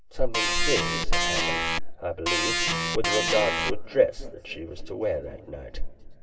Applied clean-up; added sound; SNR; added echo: none; Organ; -2 dB; reverberation time 2.6 s.